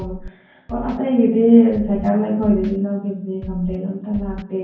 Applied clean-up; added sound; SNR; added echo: none; Scratching (performance technique); 16 dB; reverberation time 0.9 s.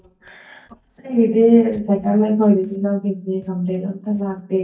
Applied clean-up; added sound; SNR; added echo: neural mask model DeepFilterNet 3.